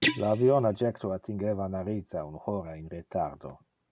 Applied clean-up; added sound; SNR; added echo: none; Guitar; 3 dB; none.